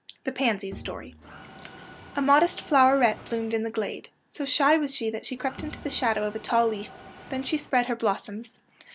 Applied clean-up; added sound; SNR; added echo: none; Mechanisms + Bowed string instrument; 17 dB; none.